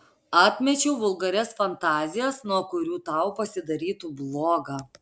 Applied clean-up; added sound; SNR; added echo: none; none; none; none.